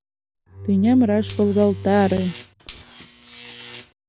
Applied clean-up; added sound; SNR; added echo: none; Buzz + Bowed string instrument; 13 dB; none.